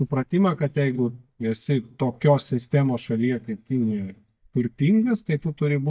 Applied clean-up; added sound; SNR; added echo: neural mask model DeepFilterNet 3.